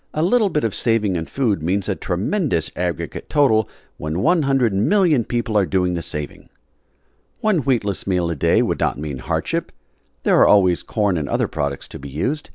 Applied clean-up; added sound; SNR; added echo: none; none; none; none.